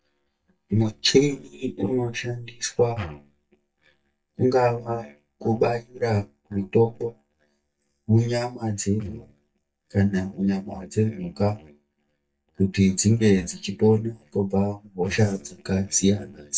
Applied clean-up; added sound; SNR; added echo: neural mask model DeepFilterNet 3.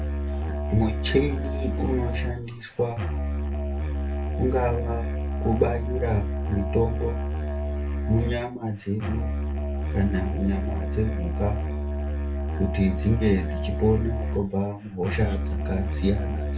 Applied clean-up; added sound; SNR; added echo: none; Musical instrument; 0 dB; reverberation time 0.2 s.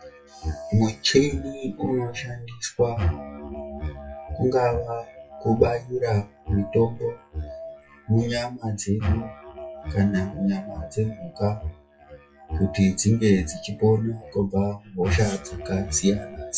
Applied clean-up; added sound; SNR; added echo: classical method WPE with log-MMSE.